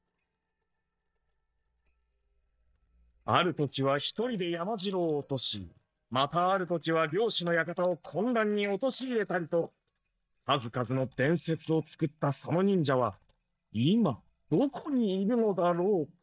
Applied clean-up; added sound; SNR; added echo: neural mask model DeepFilterNet 3.